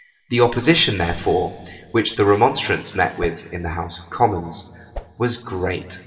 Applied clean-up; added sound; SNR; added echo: none; Whoosh, swoosh, swish; 13 dB; reverberation time 2.8 s.